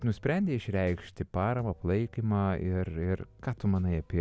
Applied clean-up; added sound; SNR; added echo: none; none; none; none.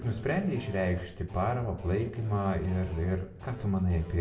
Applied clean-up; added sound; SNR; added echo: none; Electric guitar / Bass guitar; 19 dB; reverberation time 0.6 s.